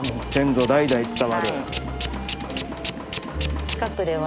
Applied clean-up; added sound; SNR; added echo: none; Tools; 5 dB; none.